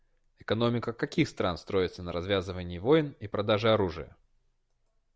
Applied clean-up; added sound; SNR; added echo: none; none; none; none.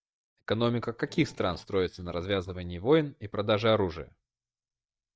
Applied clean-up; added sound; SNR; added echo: neural mask model DeepFilterNet 3.